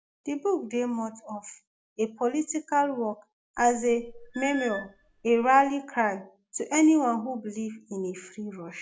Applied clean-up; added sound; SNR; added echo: none; Squeak / Screech; 15 dB; none.